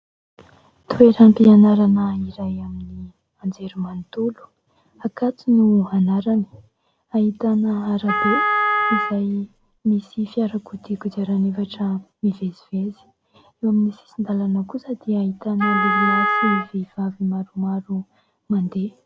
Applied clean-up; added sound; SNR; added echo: none; Wind instrument, woodwind instrument; 2 dB; none.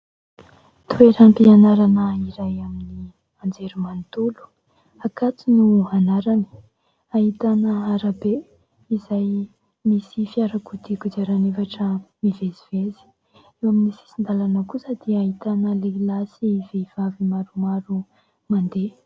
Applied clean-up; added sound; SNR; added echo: none; none; none; none.